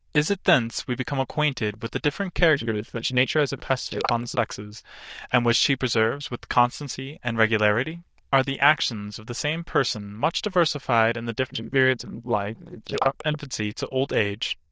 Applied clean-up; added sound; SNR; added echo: neural diffusion model UNIVERSE++.